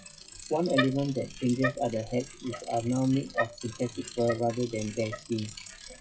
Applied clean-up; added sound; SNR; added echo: classical method WPE with log-MMSE.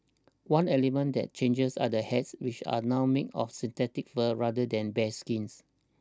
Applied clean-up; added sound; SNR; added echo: none; none; none; none.